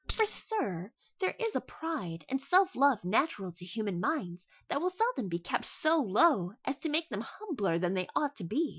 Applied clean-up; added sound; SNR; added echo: classical method Wiener filter.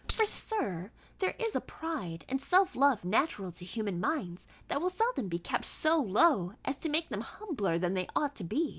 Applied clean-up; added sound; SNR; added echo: none; Coin (dropping); 2 dB; none.